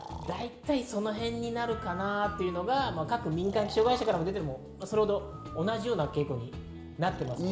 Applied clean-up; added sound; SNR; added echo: none; Breathing; 17 dB; reverberation time 2.0 s.